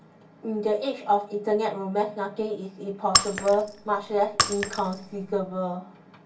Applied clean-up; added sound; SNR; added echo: none; Shatter; 1 dB; reverberation time 0.2 s.